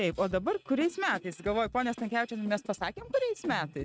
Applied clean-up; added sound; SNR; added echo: neural mask model RNNoise.